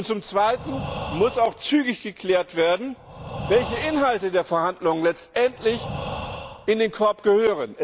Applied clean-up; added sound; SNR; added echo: none; Breathing; 13 dB; none.